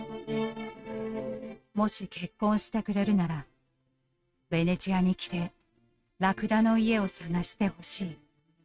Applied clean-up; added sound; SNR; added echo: neural mask model RNNoise.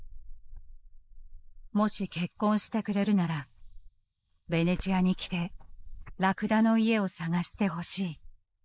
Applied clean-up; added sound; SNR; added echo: neural mask model Resemble Enhance denoiser.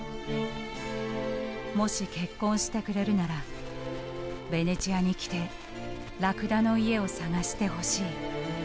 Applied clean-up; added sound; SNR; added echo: none; Crackle; 13 dB; none.